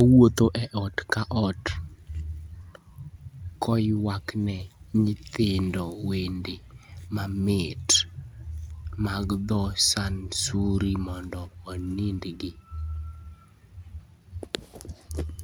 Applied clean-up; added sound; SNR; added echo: none; none; none; none.